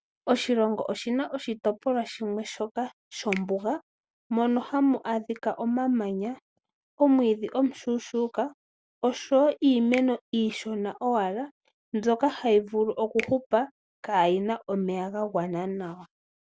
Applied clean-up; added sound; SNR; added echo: none; Finger snapping; 18 dB; none.